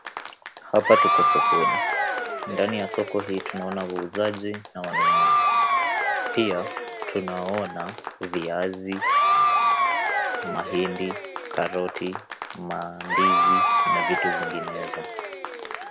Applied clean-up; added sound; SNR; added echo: none; Applause / Crowd / Cheering; -5 dB; none.